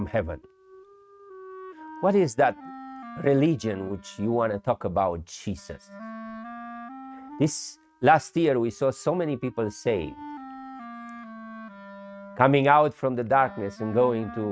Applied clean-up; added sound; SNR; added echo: neural mask model RNNoise.